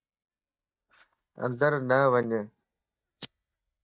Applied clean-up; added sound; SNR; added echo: neural mask model DeepFilterNet 3.